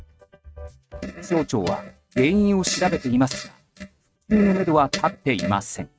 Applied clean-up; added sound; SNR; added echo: neural mask model RNNoise.